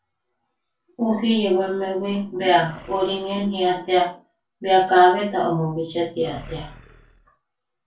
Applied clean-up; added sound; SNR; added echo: neural separator model SepFormer DNS4.